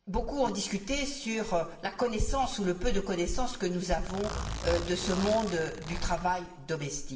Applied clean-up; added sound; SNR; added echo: none; Zipper (clothing); 7 dB; reverberation time 0.8 s.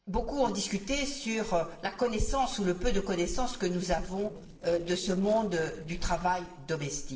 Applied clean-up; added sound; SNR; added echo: neural separator model SepFormer DNS4.